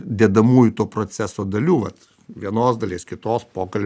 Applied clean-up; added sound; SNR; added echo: none; none; none; none.